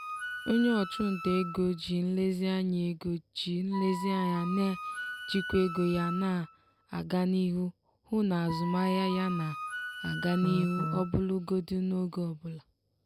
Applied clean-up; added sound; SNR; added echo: none; Wind instrument, woodwind instrument; 11 dB; none.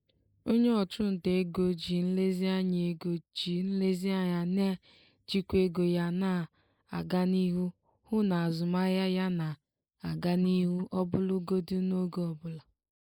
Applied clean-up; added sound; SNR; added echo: neural mask model Resemble Enhance denoiser.